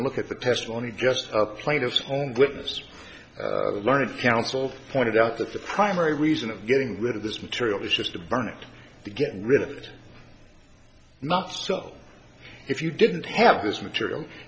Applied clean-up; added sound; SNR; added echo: none; none; none; none.